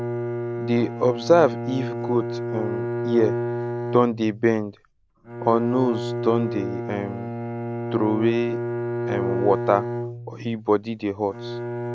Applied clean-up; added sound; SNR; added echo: none; Bowed string instrument; 4 dB; none.